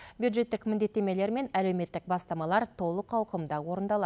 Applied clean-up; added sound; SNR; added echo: none; none; none; none.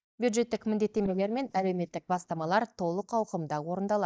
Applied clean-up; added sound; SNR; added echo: neural mask model DeepFilterNet 3.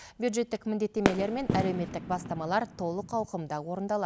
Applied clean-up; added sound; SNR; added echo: none; Fireworks; 2 dB; none.